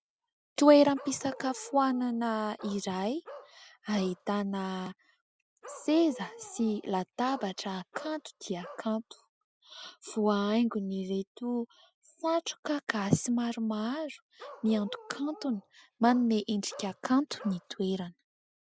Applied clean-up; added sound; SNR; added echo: none; Bark; 18 dB; none.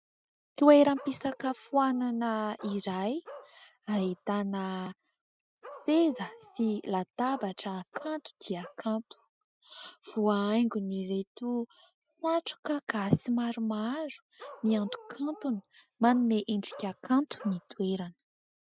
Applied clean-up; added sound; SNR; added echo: neural mask model RNNoise.